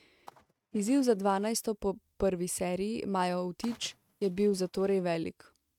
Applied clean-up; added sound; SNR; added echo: neural mask model RNNoise.